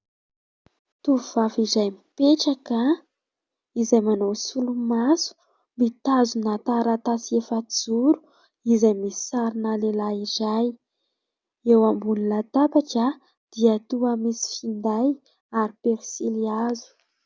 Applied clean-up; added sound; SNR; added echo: none; none; none; none.